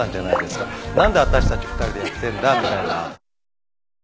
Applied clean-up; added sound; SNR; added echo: none; Purr; 3 dB; none.